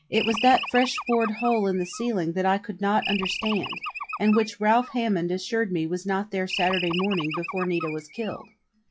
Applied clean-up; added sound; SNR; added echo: classical method log-MMSE.